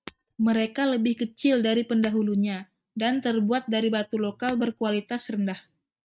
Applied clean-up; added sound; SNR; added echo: neural mask model RNNoise.